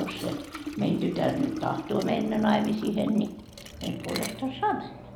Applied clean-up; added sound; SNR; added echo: none; Liquid; 12 dB; none.